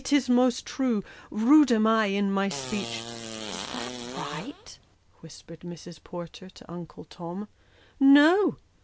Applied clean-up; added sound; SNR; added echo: none; Fart; 11 dB; none.